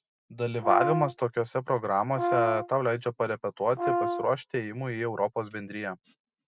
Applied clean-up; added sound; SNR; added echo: neural mask model RNNoise.